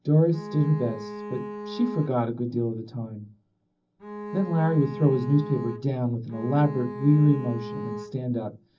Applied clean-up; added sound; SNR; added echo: none; Bowed string instrument; 11 dB; reverberation time 0.4 s.